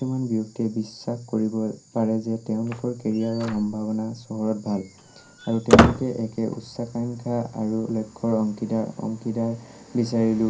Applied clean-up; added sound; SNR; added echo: none; Squeak; -1 dB; reverberation time 0.3 s.